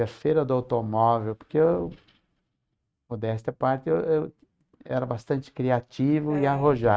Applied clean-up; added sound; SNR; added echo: neural mask model RNNoise.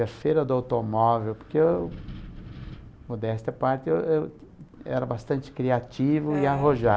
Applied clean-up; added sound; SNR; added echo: none; Wind; 19 dB; none.